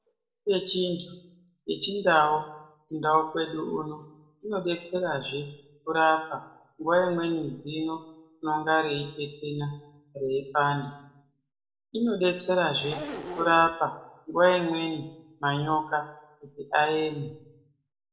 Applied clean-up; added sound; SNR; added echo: neural separator model SepFormer DNS4.